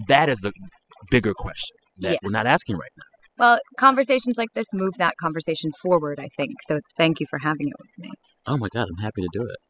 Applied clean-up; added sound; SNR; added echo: classical method spectral subtraction.